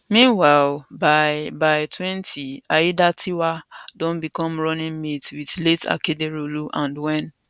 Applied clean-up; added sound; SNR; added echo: none; none; none; none.